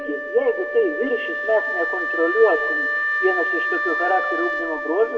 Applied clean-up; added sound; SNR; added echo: none; Wind instrument, woodwind instrument; 2 dB; reverberation time 1.3 s.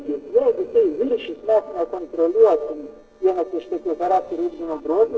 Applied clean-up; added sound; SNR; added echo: neural separator model SepFormer DNS4.